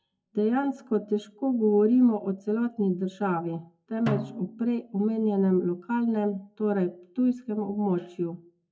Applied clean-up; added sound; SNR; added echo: classical method WPE with log-MMSE.